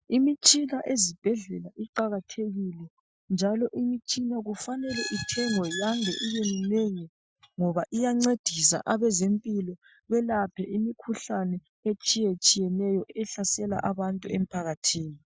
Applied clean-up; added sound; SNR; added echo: classical method Wiener filter.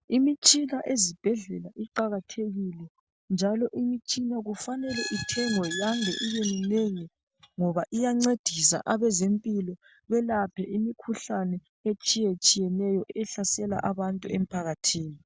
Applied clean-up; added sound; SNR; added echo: none; Squeak; 9 dB; none.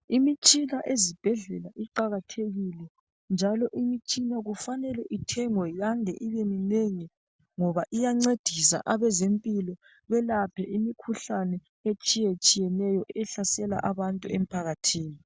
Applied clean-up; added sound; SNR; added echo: none; none; none; none.